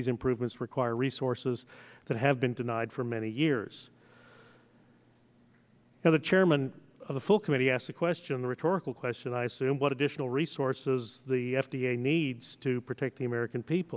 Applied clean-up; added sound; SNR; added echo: none; none; none; none.